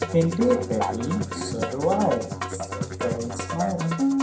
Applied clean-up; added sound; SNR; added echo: none; Musical instrument; 2 dB; reverberation time 0.5 s.